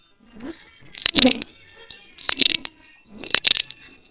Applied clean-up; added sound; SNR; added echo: neural separator model SepFormer WHAMR!.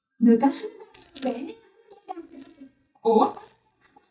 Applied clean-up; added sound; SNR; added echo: neural mask model DeepFilterNet 3.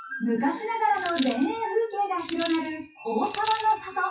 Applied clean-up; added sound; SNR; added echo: classical method WPE with log-MMSE.